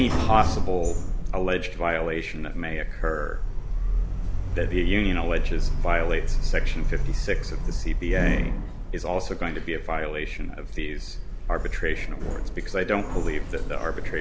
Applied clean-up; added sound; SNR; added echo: none; Sliding door; -2 dB; none.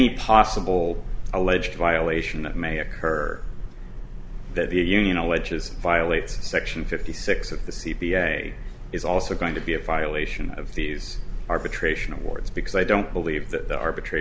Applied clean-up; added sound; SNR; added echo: none; none; none; none.